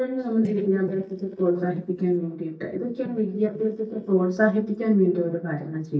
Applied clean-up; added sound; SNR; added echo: neural mask model DeepFilterNet 3.